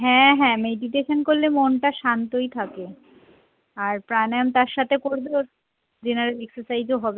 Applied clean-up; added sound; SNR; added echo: none; none; none; none.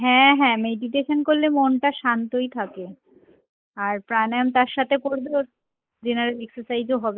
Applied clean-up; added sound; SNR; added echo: neural mask model Resemble Enhance denoiser.